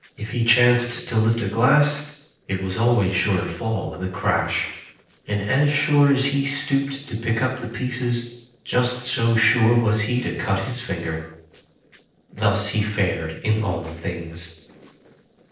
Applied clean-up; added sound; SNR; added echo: neural separator model SepFormer DNS4.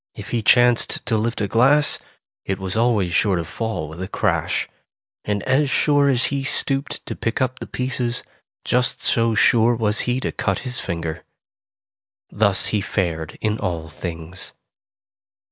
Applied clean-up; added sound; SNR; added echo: none; none; none; none.